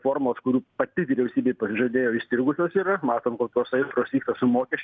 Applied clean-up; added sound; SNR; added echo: none; none; none; none.